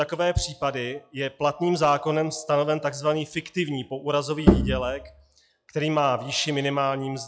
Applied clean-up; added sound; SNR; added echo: classical method log-MMSE.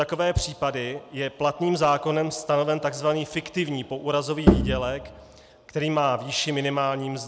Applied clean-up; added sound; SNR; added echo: none; Bowed string instrument; -2 dB; none.